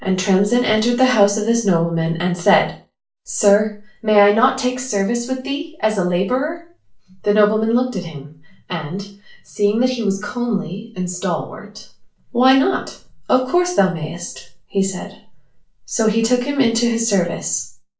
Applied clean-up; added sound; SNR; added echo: none; none; none; reverberation time 0.3 s.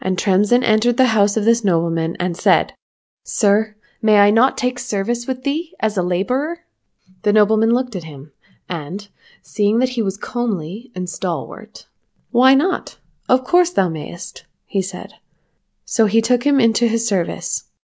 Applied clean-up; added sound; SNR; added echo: none; none; none; none.